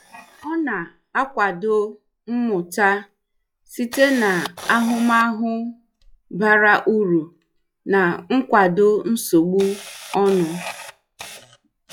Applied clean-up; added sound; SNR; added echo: classical method log-MMSE.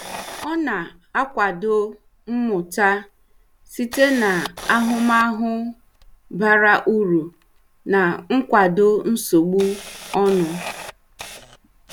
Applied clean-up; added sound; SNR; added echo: none; Camera; 18 dB; none.